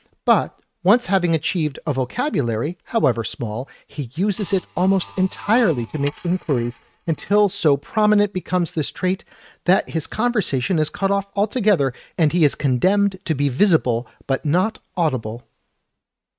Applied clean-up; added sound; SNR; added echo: neural mask model RNNoise.